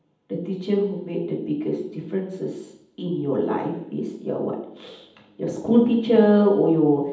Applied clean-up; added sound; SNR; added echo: none; none; none; reverberation time 0.8 s.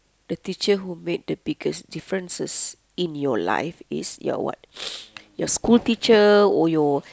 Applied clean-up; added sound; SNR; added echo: none; none; none; none.